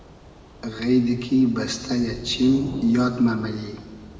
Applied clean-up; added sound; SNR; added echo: none; Thunder / Rain; 17 dB; reverberation time 1.6 s.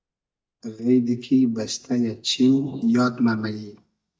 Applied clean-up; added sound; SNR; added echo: neural mask model DeepFilterNet 3.